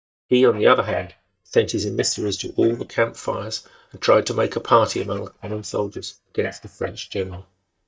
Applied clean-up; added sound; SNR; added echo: neural mask model DeepFilterNet 3.